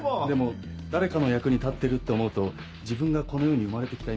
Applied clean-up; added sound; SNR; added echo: none; none; none; none.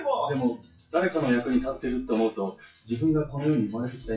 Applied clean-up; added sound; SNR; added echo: classical method WPE with log-MMSE.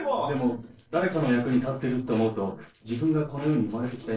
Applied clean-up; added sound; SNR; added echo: neural separator model SepFormer DNS4.